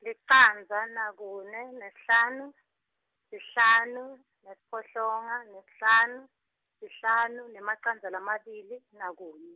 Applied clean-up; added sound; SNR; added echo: none; none; none; none.